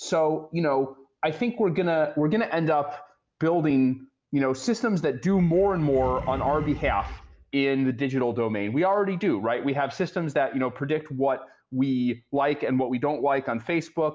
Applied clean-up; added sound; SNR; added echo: none; Animal; 12 dB; none.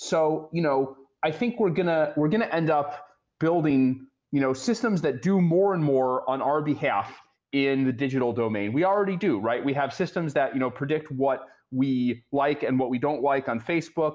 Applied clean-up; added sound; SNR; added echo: none; none; none; none.